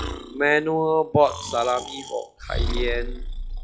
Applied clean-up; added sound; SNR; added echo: classical method log-MMSE.